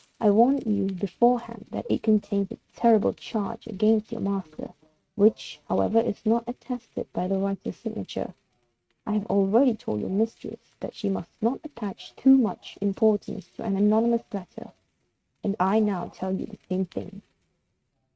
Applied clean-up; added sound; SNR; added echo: neural mask model RNNoise.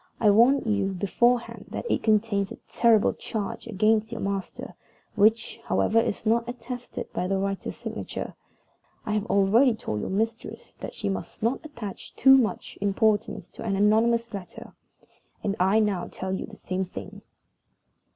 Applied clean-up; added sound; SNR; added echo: none; none; none; none.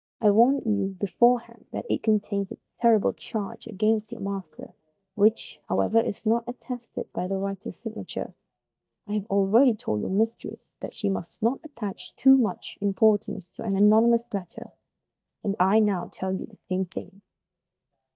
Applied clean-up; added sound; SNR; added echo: neural mask model DeepFilterNet 3.